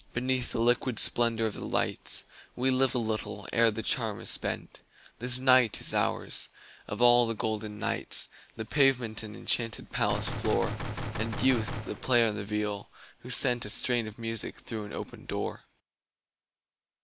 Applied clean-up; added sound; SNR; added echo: none; Gunshot, gunfire; 6 dB; none.